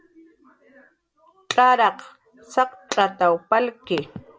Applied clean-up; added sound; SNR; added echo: none; none; none; none.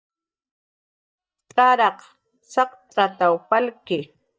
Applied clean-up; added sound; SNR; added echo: neural mask model DeepFilterNet 3.